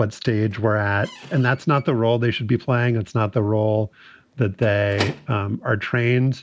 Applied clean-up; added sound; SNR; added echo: none; Squeak / Slam / Wood; 19 dB; none.